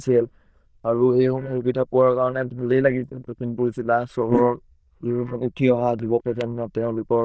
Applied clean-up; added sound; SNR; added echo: neural diffusion model UNIVERSE++.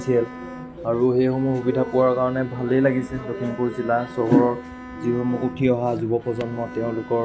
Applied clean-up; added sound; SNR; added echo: none; Bowed string instrument; 17 dB; none.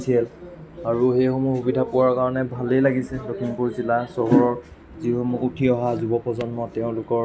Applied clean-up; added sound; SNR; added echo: none; none; none; none.